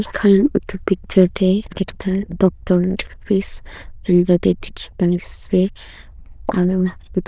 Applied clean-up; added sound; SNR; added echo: neural diffusion model UNIVERSE++.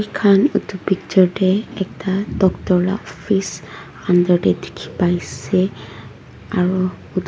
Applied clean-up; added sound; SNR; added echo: none; none; none; none.